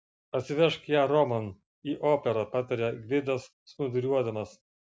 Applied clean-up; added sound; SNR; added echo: none; none; none; none.